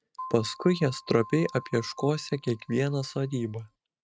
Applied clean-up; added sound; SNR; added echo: neural mask model RNNoise.